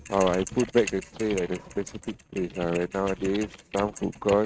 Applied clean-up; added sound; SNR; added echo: neural mask model RNNoise.